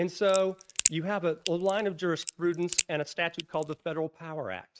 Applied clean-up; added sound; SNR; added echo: neural mask model RNNoise.